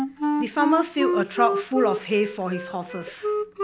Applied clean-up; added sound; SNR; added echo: none; Wind instrument, woodwind instrument; 1 dB; none.